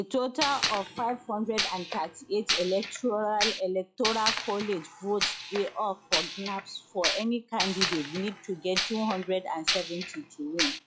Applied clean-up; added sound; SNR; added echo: classical method log-MMSE.